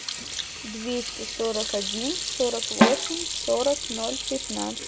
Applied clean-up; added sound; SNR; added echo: none; Snare drum + Sink (filling or washing) / Hands; -1 dB; none.